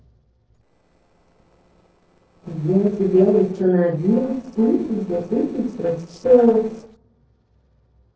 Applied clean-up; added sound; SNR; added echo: neural separator model SepFormer DNS4.